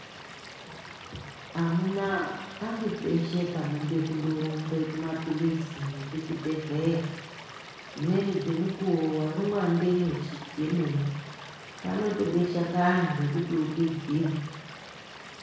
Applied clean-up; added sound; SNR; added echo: none; Stream / Liquid; 15 dB; reverberation time 1.1 s.